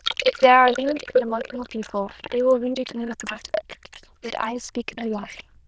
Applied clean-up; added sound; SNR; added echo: neural diffusion model UNIVERSE++.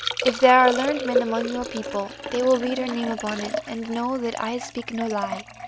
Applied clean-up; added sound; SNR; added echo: none; Liquid; 6 dB; none.